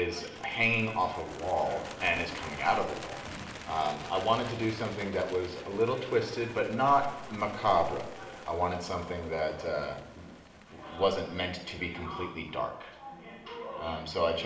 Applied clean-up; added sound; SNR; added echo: none; Bird; 17 dB; reverberation time 0.9 s.